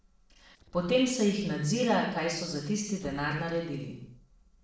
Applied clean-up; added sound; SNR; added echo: neural separator model SepFormer DNS4.